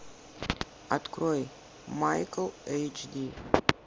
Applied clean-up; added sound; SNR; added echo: none; none; none; none.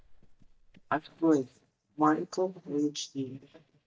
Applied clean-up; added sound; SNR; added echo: neural mask model DeepFilterNet 3.